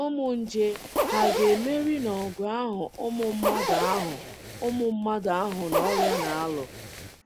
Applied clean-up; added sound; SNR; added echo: none; Zipper (clothing); 3 dB; none.